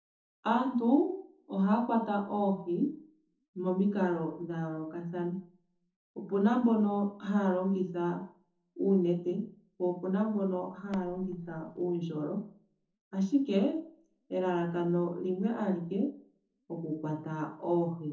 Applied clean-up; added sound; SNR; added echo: neural separator model SepFormer DNS4.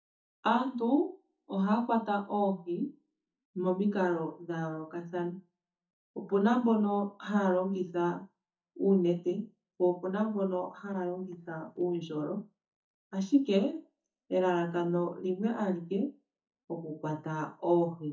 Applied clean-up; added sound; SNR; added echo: neural mask model DeepFilterNet 3.